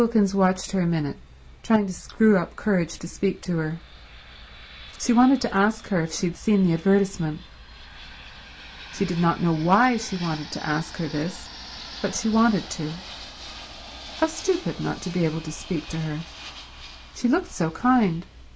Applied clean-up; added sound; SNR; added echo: none; Fixed-wing aircraft, airplane; 18 dB; none.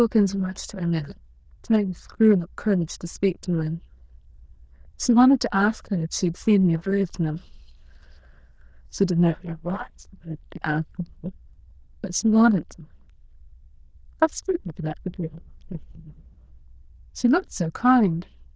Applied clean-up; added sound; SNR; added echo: neural diffusion model UNIVERSE++.